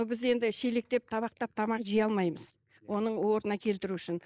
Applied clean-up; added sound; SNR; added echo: neural mask model Resemble Enhance denoiser.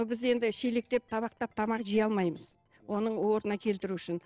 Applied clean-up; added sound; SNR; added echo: neural separator model SepFormer DNS4.